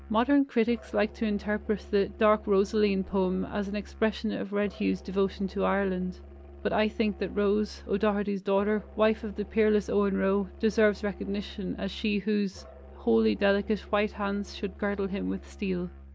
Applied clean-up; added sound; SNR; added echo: none; Musical instrument; 18 dB; none.